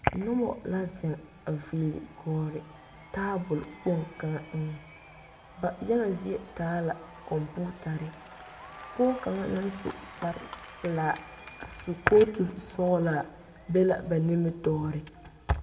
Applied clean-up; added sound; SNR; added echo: none; Applause / Crowd / Cheering; 20 dB; reverberation time 0.6 s.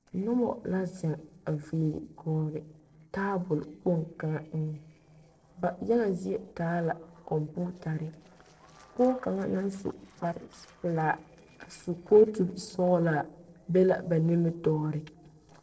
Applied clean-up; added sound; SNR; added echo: neural separator model SepFormer DNS4.